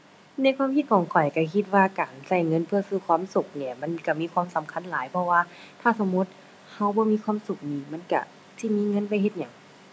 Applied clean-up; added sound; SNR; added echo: none; none; none; none.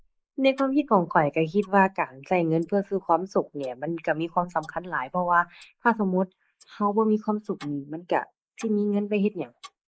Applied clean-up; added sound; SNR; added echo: neural mask model Resemble Enhance denoiser.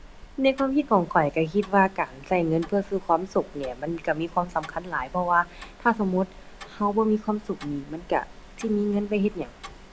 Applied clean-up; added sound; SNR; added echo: none; Tick-tock; 20 dB; none.